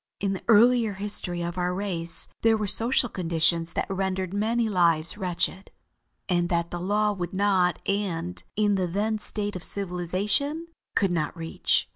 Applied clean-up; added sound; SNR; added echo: none; none; none; none.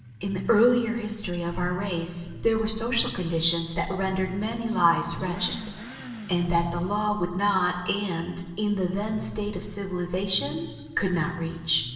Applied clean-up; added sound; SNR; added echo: none; Motorcycle / Accelerating, revving, vroom; 15 dB; reverberation time 1.2 s.